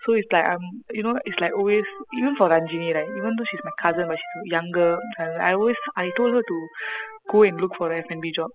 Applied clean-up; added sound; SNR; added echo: classical method spectral subtraction.